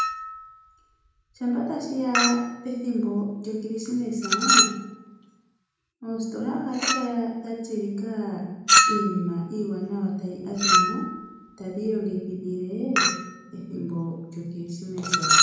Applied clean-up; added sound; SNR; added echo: none; Chink, clink; -2 dB; reverberation time 0.8 s.